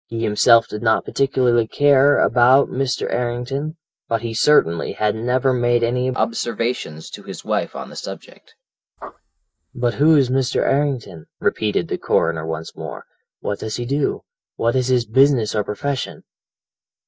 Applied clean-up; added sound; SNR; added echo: neural mask model DeepFilterNet 3.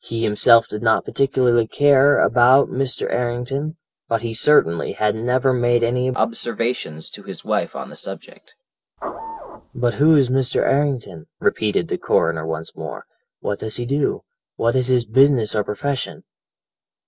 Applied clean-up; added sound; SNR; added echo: neural separator model SepFormer DNS4.